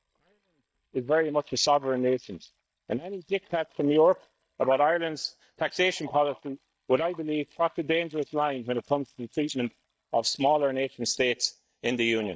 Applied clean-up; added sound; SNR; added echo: neural mask model DeepFilterNet 3.